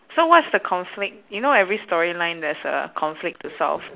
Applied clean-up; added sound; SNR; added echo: none; none; none; none.